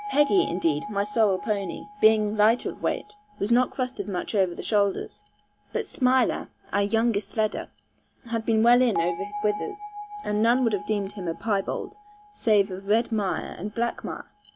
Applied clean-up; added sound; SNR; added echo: none; Bell; 15 dB; none.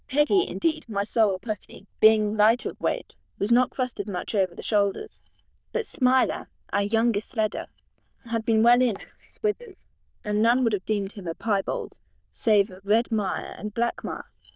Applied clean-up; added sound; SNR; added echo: neural diffusion model UNIVERSE++.